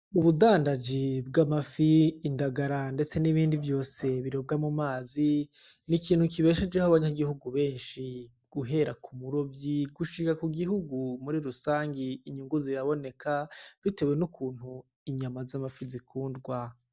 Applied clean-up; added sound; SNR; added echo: none; none; none; none.